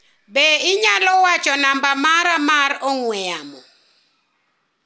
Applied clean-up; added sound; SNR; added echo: none; none; none; none.